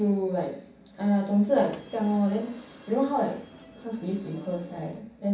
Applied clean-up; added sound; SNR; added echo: none; Subway, metro, underground / Sliding door; 20 dB; reverberation time 0.7 s.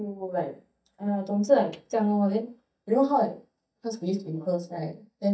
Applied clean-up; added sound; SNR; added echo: neural mask model DeepFilterNet 3.